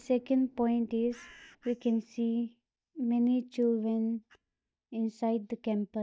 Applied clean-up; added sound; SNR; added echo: neural mask model DeepFilterNet 3.